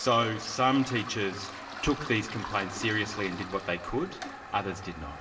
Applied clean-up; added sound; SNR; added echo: none; Toilet flush; 11 dB; reverberation time 0.8 s.